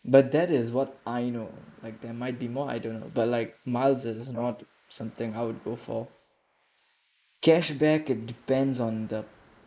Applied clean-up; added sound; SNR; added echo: neural mask model Resemble Enhance denoiser.